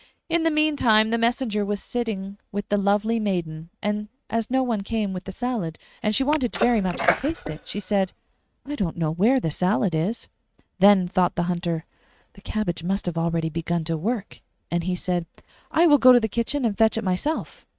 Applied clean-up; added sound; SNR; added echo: neural mask model RNNoise.